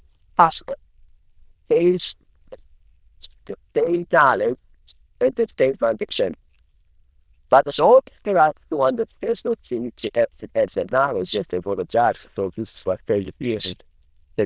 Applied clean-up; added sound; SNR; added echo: neural diffusion model UNIVERSE++.